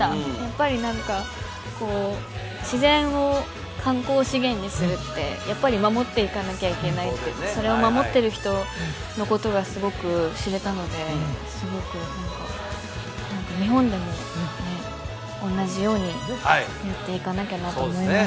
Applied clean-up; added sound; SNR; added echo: none; none; none; none.